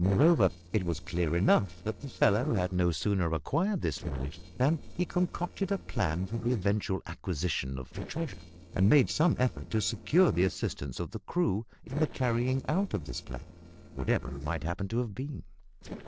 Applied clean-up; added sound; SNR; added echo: neural separator model SepFormer DNS4.